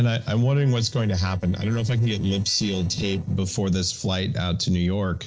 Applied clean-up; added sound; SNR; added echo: neural separator model SepFormer DNS4.